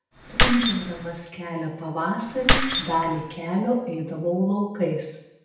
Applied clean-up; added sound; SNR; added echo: none; Keys jangling; -2 dB; reverberation time 0.8 s.